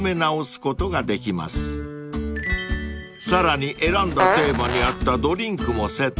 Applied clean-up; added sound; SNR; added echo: none; Fart; 2 dB; none.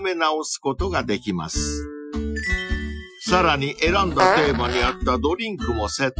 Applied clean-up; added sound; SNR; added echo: classical method Wiener filter.